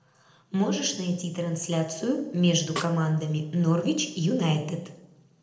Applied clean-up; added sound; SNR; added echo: neural separator model SepFormer DNS4.